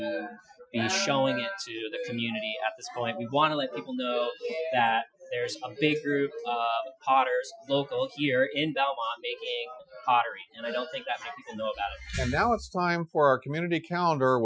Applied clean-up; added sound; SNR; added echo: classical method Wiener filter.